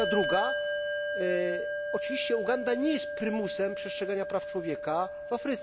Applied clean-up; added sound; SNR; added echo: none; Bell; 2 dB; none.